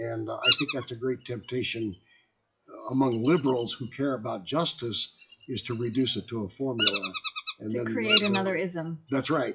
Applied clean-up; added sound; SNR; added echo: classical method WPE with log-MMSE.